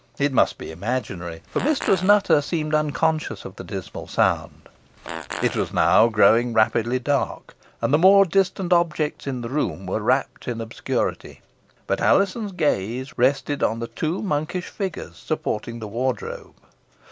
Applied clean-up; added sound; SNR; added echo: none; Fart; 15 dB; none.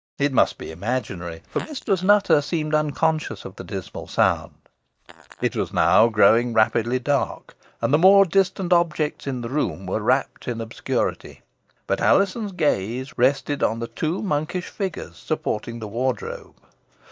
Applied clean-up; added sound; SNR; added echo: neural mask model DeepFilterNet 3.